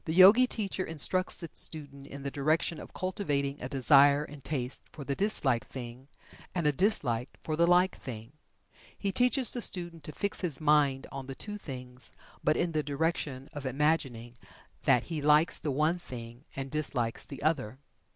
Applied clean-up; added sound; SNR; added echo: none; none; none; none.